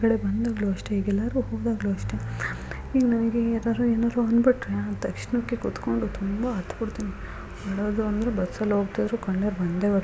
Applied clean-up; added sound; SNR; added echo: none; none; none; none.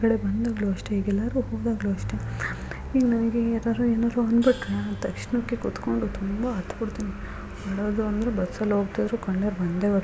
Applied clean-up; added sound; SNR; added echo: none; Bus + Gong; 18 dB; none.